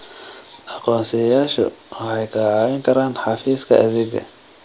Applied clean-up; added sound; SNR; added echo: none; none; none; none.